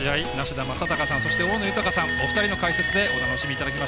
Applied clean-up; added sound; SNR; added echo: none; Bell; -3 dB; none.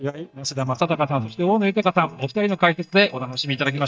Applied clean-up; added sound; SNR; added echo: neural mask model DeepFilterNet 3.